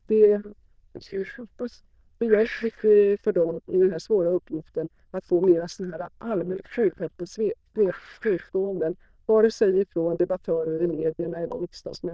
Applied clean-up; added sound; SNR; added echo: neural diffusion model UNIVERSE++.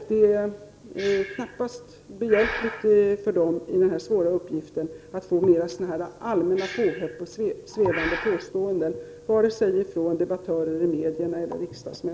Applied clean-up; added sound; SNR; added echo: none; Breathing; 15 dB; none.